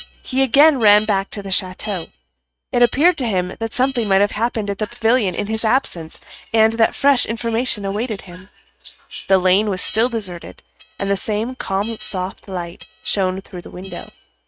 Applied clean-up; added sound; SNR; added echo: neural mask model RNNoise.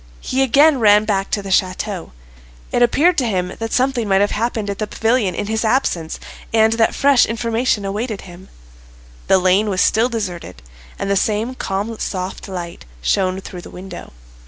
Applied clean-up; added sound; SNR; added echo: none; none; none; none.